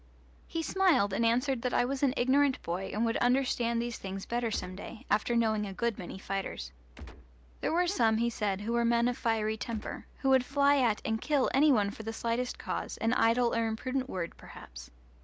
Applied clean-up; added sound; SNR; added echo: none; Gunshot, gunfire; 14 dB; none.